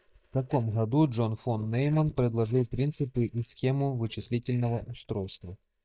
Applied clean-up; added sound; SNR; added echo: neural mask model DeepFilterNet 3.